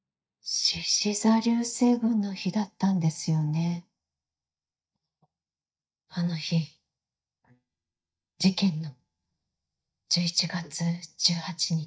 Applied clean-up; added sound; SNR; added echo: neural mask model DeepFilterNet 3.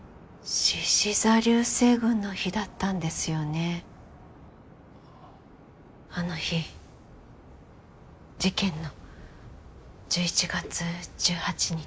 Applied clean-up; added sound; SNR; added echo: none; none; none; none.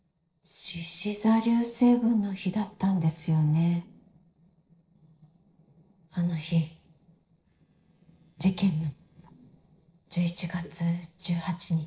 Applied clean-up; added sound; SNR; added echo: neural separator model SepFormer DNS4.